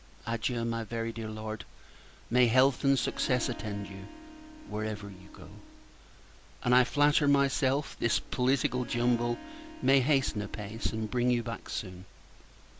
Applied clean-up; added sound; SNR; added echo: none; Harp; 16 dB; none.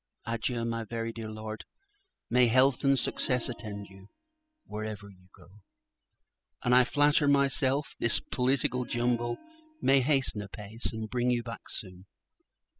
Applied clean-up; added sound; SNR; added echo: classical method spectral subtraction.